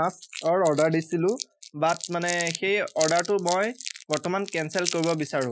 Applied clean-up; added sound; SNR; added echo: classical method Wiener filter.